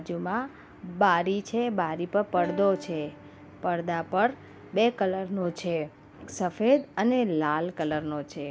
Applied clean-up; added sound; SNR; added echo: none; Piano; 16 dB; none.